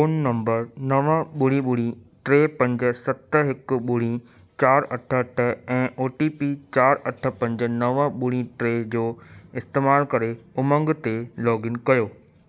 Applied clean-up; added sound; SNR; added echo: none; none; none; none.